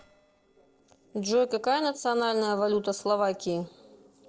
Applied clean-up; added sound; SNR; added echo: neural separator model SepFormer DNS4.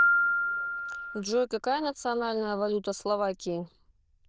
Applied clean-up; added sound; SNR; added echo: neural diffusion model UNIVERSE++.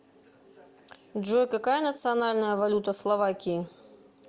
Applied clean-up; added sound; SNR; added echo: none; none; none; none.